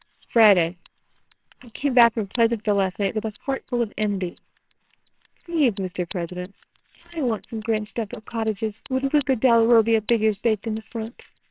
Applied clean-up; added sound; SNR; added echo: neural separator model SepFormer WHAMR!.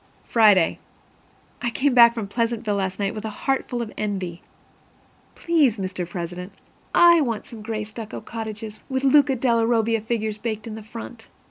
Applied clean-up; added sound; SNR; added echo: none; none; none; none.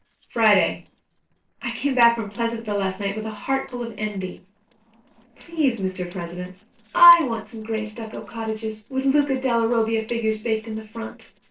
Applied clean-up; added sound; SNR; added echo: neural separator model SepFormer DNS4.